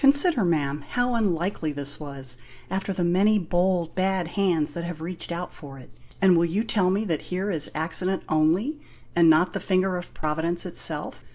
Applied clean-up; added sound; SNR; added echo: none; none; none; none.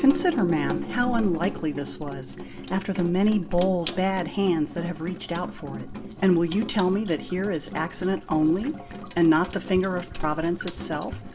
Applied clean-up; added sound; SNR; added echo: none; Sink (filling or washing) / Water tap, faucet; 10 dB; none.